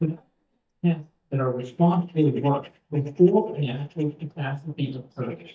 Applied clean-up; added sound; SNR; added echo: neural mask model DeepFilterNet 3.